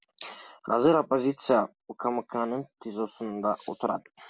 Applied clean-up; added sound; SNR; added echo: none; none; none; none.